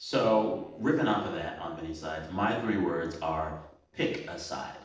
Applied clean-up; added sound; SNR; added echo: neural separator model SepFormer DNS4.